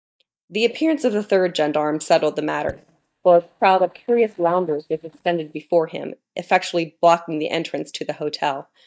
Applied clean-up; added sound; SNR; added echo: neural mask model DeepFilterNet 3.